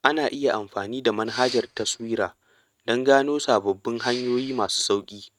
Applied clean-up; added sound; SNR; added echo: neural mask model RNNoise.